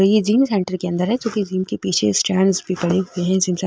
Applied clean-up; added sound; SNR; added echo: none; none; none; none.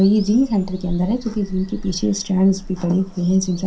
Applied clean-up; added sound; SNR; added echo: none; Bird vocalization, bird call, bird song; 14 dB; reverberation time 0.3 s.